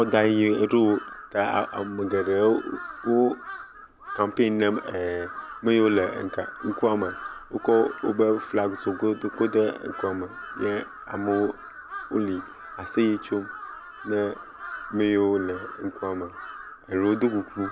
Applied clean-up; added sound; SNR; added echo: none; Crow; 14 dB; none.